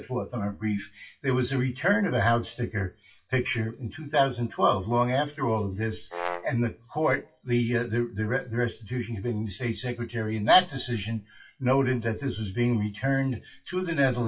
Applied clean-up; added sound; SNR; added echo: classical method WPE with log-MMSE.